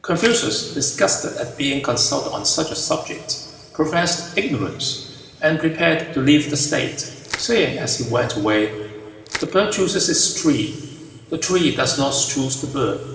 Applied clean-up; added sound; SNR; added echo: none; Crushing; 16 dB; reverberation time 2.2 s.